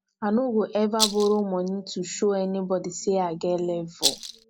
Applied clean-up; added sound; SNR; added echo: none; Rattle; 1 dB; none.